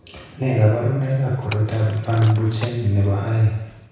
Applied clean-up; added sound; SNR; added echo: none; Liquid; 19 dB; reverberation time 1.1 s.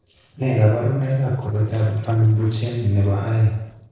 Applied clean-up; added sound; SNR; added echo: neural separator model SepFormer DNS4.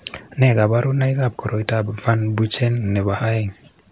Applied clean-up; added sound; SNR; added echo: none; none; none; none.